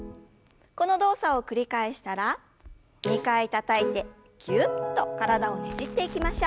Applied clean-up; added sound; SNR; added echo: none; Crackle; 15 dB; none.